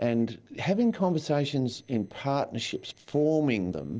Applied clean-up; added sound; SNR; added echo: neural separator model SepFormer DNS4.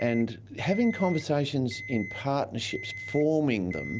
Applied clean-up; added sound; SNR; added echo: none; Alarm; 14 dB; none.